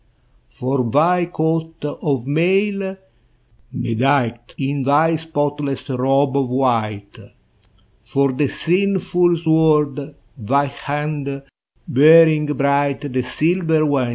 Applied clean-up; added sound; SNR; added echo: none; none; none; none.